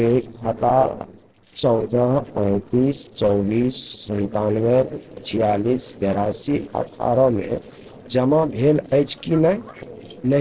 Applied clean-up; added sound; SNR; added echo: neural separator model SepFormer DNS4.